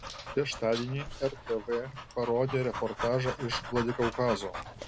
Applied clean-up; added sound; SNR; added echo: none; Dog; 9 dB; none.